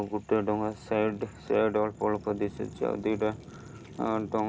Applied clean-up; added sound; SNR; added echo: none; Fire; 18 dB; reverberation time 0.3 s.